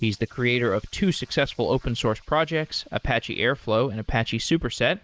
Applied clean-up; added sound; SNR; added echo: neural mask model Resemble Enhance denoiser.